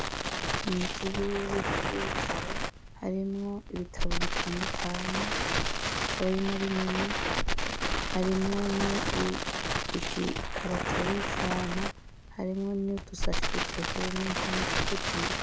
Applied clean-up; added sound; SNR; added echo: none; Crackle; -3 dB; none.